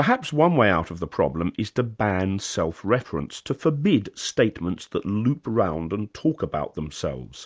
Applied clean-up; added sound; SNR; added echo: none; none; none; none.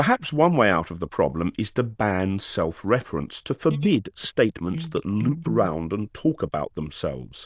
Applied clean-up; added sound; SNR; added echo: neural diffusion model UNIVERSE++.